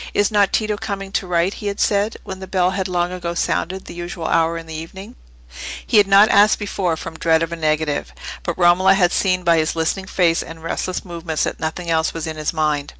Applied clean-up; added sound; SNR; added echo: none; none; none; none.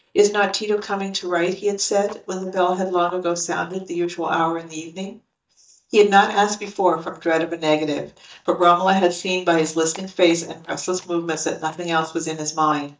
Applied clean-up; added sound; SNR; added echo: neural mask model DeepFilterNet 3.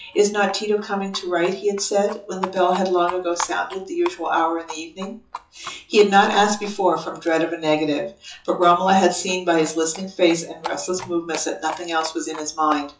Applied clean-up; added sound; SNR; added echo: classical method WPE with log-MMSE.